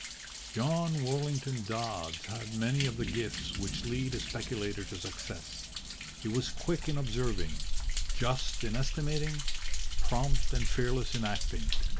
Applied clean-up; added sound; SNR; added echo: none; Thunder; -3 dB; none.